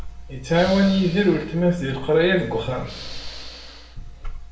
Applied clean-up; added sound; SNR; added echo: none; Hiss / Breathing; 18 dB; reverberation time 0.6 s.